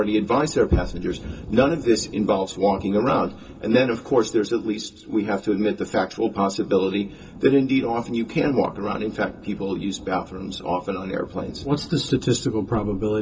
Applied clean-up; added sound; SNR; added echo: none; Thunder; 19 dB; reverberation time 0.2 s.